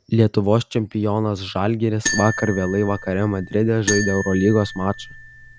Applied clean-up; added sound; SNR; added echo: none; Marimba, xylophone; 8 dB; none.